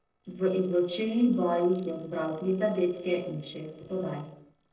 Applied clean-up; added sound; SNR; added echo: neural separator model SepFormer DNS4.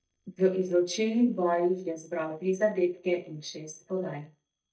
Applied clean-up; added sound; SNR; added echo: neural mask model DeepFilterNet 3.